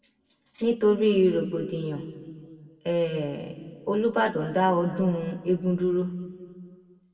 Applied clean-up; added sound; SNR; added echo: none; none; none; reverberation time 2.0 s.